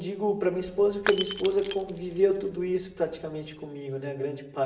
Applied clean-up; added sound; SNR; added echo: none; Shatter / Crushing; 12 dB; reverberation time 0.8 s.